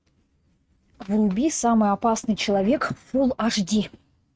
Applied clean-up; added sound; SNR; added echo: neural mask model RNNoise.